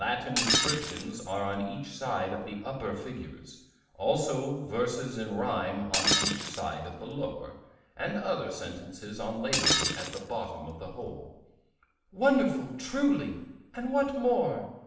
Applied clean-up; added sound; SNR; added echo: none; Shatter; 1 dB; reverberation time 0.8 s.